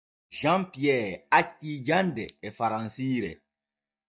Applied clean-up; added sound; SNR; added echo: neural mask model DeepFilterNet 3.